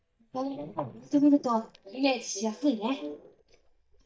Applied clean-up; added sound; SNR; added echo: neural mask model DeepFilterNet 3.